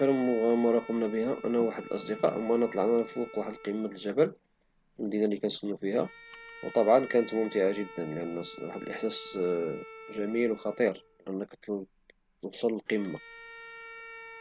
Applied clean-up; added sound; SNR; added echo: none; Bowed string instrument; 18 dB; none.